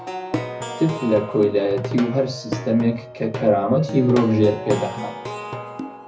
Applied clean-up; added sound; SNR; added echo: none; Plucked string instrument; 8 dB; reverberation time 0.4 s.